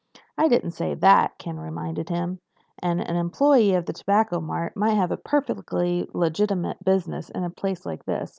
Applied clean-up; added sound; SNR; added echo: none; none; none; none.